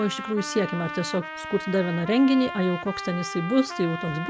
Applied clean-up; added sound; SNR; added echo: none; Trumpet; 9 dB; none.